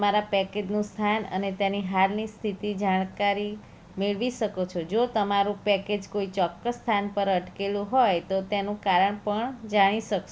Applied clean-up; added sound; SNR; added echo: none; none; none; none.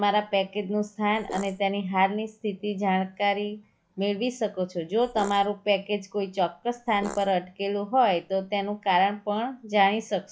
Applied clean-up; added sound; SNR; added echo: classical method log-MMSE.